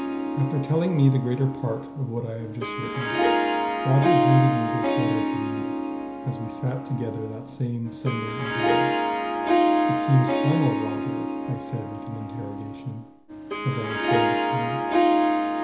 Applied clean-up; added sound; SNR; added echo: none; Harp; -2 dB; reverberation time 0.5 s.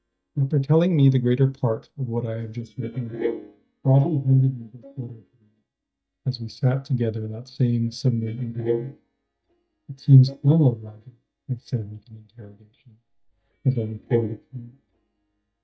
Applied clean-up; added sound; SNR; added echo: neural mask model DeepFilterNet 3.